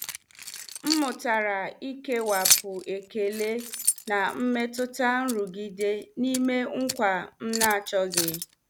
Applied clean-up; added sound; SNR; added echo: none; Keys jangling; 5 dB; none.